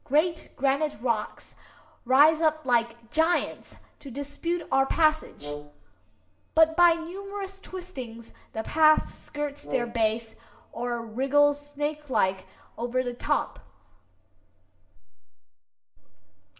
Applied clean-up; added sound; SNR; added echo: none; Brass instrument; 12 dB; reverberation time 0.6 s.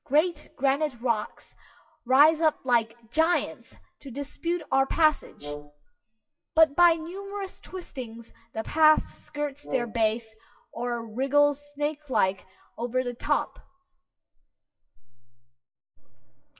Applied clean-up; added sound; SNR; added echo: classical method WPE with log-MMSE.